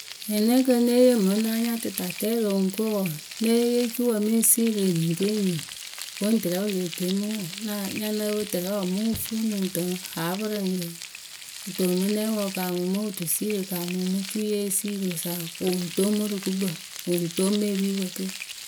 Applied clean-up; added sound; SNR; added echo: none; Frying (food); 13 dB; none.